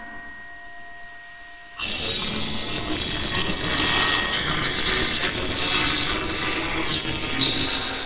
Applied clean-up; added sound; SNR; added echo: neural separator model SepFormer WHAMR!.